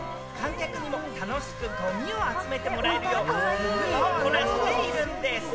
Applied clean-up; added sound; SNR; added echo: none; Wind instrument, woodwind instrument; 14 dB; reverberation time 1.1 s.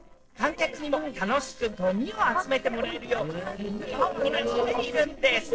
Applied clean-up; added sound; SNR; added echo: neural separator model SepFormer DNS4.